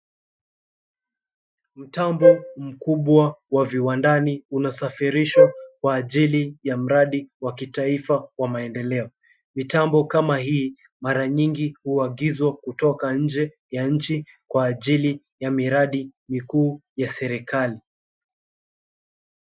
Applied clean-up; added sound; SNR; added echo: classical method Wiener filter.